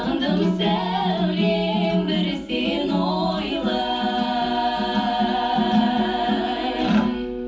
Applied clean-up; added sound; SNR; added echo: none; none; none; reverberation time 0.7 s.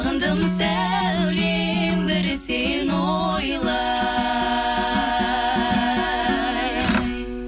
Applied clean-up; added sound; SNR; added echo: none; none; none; none.